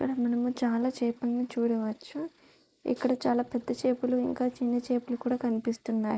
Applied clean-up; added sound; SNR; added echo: neural mask model Resemble Enhance denoiser.